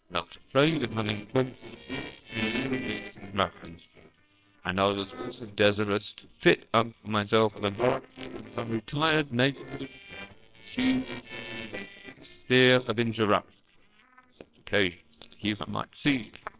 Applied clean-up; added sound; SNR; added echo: neural separator model SepFormer WHAMR!.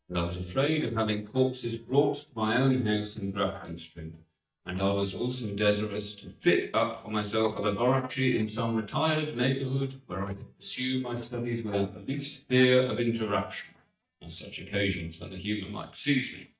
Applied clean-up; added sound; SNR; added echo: neural mask model DeepFilterNet 3.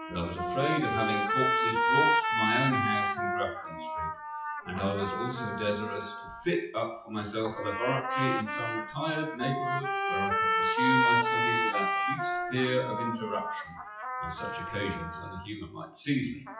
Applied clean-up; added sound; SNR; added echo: classical method WPE with log-MMSE.